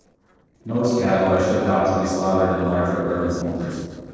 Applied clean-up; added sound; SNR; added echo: neural separator model SepFormer DNS4.